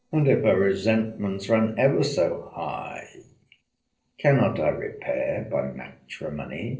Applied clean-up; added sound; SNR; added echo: neural separator model SepFormer DNS4.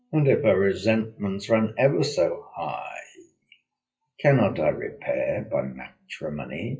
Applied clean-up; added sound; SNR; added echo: classical method WPE with log-MMSE.